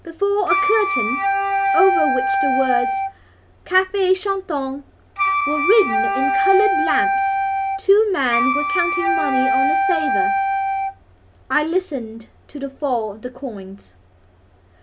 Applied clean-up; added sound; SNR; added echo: none; Wind instrument, woodwind instrument; -3 dB; none.